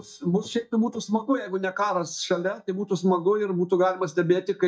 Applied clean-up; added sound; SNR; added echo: neural mask model DeepFilterNet 3.